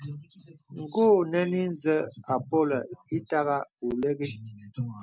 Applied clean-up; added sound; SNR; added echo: none; none; none; none.